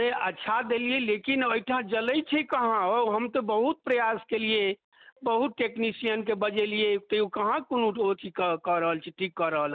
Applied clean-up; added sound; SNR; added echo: none; none; none; none.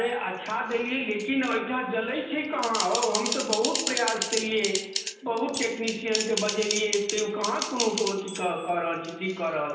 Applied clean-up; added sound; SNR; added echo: none; Typing; 6 dB; reverberation time 0.9 s.